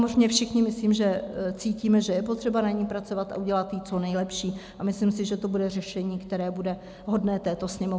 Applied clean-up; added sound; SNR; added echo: none; none; none; none.